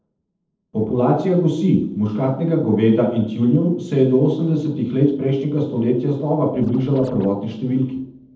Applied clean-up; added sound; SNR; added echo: neural separator model SepFormer DNS4.